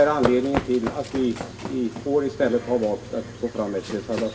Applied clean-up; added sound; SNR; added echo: none; Run; 9 dB; reverberation time 0.1 s.